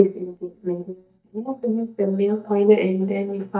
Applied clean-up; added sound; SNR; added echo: neural mask model DeepFilterNet 3.